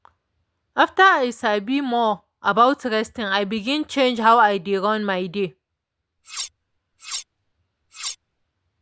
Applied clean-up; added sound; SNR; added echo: none; Cutlery, silverware; 13 dB; none.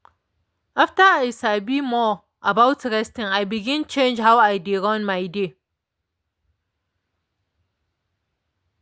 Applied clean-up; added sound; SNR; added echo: none; none; none; none.